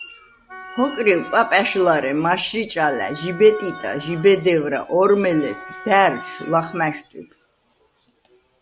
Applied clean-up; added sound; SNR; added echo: none; Wind instrument, woodwind instrument; 18 dB; none.